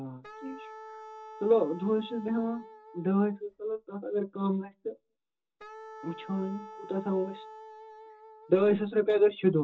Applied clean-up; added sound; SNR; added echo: none; Wind instrument, woodwind instrument; 17 dB; reverberation time 0.2 s.